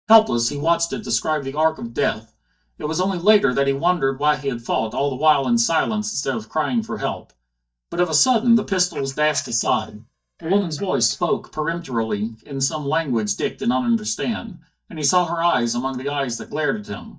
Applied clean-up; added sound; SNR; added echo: neural mask model DeepFilterNet 3.